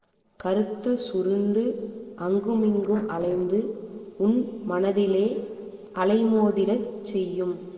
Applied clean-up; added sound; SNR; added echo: neural separator model SepFormer DNS4.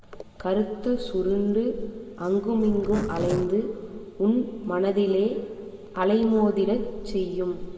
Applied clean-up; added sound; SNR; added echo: none; Zipper (clothing); 12 dB; reverberation time 1.9 s.